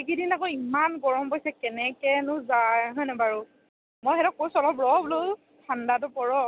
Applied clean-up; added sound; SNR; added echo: none; none; none; none.